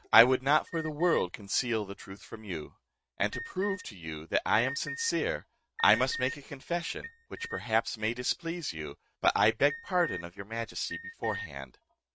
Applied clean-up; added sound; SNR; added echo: neural mask model RNNoise.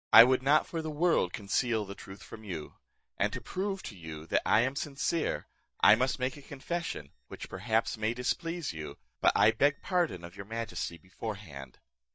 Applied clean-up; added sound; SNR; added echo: neural mask model DeepFilterNet 3.